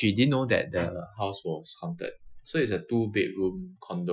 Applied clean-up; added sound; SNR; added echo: classical method Wiener filter.